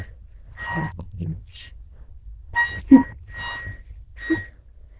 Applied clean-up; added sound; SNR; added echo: neural diffusion model UNIVERSE++.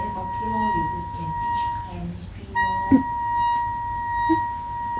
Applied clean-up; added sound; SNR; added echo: none; Wind instrument, woodwind instrument; -3 dB; none.